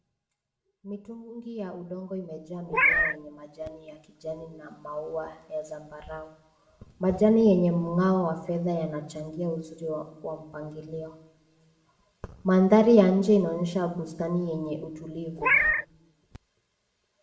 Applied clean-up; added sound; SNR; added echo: none; Meow; -1 dB; reverberation time 0.7 s.